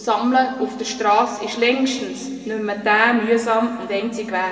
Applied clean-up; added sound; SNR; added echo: none; none; none; reverberation time 1.9 s.